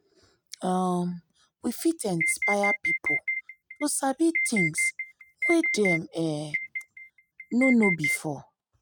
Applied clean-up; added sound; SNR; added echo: neural mask model RNNoise.